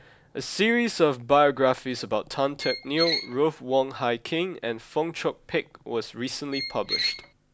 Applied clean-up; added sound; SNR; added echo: none; Squeak; 4 dB; none.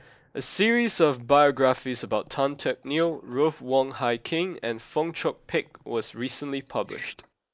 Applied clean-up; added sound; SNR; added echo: neural mask model Resemble Enhance denoiser.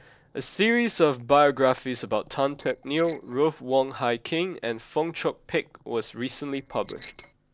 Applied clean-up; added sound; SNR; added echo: neural separator model SepFormer DNS4.